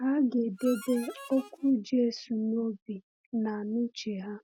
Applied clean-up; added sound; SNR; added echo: none; Harmonica; 17 dB; none.